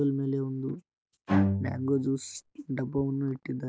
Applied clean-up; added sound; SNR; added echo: none; Bowed string instrument; 0 dB; none.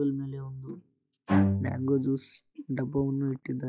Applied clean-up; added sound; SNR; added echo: classical method log-MMSE.